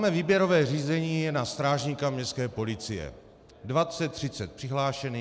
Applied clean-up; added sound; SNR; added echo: none; none; none; none.